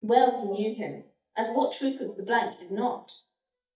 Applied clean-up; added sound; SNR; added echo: neural mask model DeepFilterNet 3.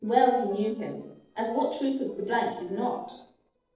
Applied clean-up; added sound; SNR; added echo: neural separator model SepFormer DNS4.